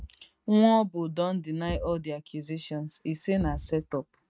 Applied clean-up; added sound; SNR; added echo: neural mask model RNNoise.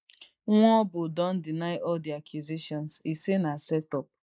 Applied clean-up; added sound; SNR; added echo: neural mask model Resemble Enhance denoiser.